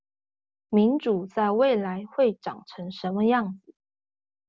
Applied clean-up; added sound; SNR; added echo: none; none; none; none.